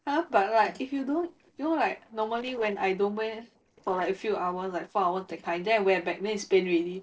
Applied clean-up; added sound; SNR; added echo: neural separator model SepFormer DNS4.